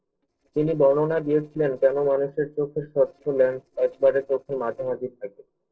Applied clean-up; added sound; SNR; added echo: neural separator model SepFormer DNS4.